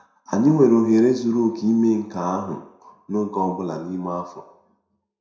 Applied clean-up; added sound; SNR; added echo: none; none; none; reverberation time 0.6 s.